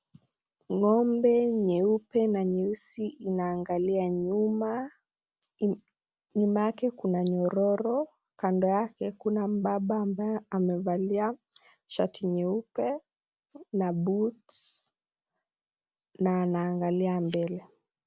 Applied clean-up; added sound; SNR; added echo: none; none; none; none.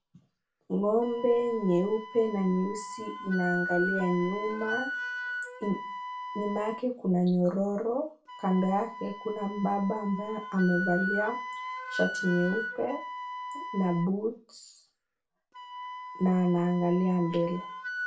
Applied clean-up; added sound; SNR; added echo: none; Wind instrument, woodwind instrument; 8 dB; reverberation time 0.3 s.